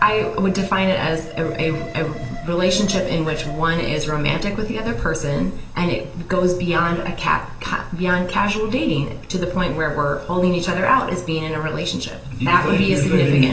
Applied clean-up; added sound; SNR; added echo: none; Alarm; 13 dB; reverberation time 0.5 s.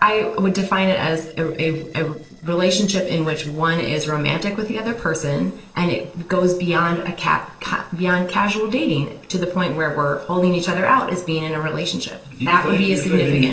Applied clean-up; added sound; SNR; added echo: neural separator model SepFormer DNS4.